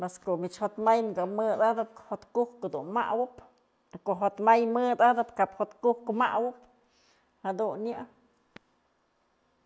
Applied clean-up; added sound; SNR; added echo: none; none; none; none.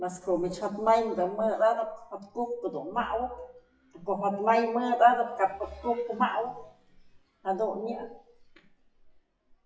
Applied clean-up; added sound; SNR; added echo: classical method WPE with log-MMSE.